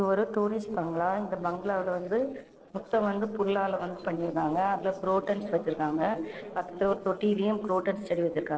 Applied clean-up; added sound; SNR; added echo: neural separator model SepFormer DNS4.